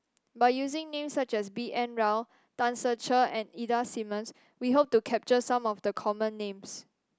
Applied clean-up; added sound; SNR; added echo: none; none; none; none.